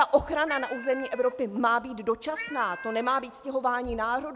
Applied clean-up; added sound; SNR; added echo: none; Cat; 14 dB; none.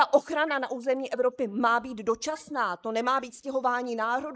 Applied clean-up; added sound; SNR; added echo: neural mask model Resemble Enhance denoiser.